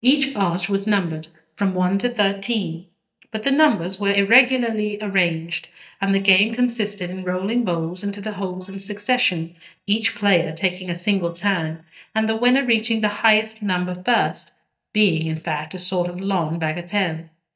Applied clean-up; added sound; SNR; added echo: neural mask model DeepFilterNet 3.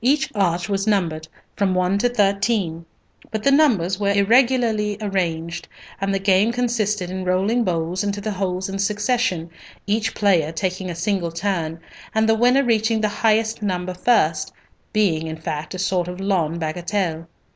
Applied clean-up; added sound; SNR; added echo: none; none; none; none.